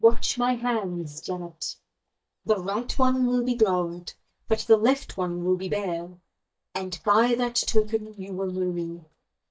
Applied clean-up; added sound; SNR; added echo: neural mask model DeepFilterNet 3.